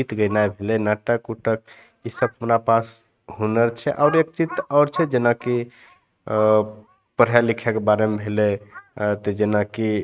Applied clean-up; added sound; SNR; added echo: neural mask model RNNoise.